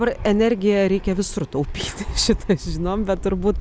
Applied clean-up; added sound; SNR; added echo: none; Fixed-wing aircraft, airplane; 9 dB; none.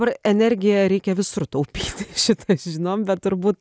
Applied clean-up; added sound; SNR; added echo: none; none; none; none.